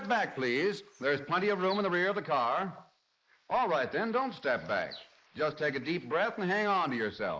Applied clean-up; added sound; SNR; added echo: neural mask model Resemble Enhance denoiser.